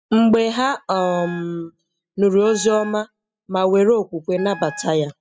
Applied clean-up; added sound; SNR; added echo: classical method spectral subtraction.